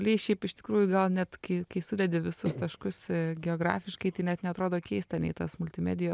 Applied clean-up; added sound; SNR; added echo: none; none; none; none.